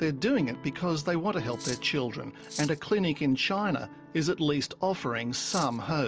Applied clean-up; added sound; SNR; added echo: none; Cutlery, silverware; 13 dB; none.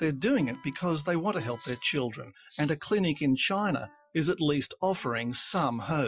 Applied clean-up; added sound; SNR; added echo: classical method Wiener filter.